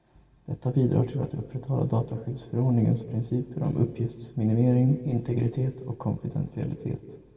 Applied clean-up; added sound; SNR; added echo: none; none; none; reverberation time 1.6 s.